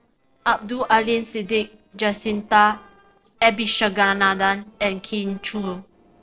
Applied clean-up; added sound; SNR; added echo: neural separator model SepFormer DNS4.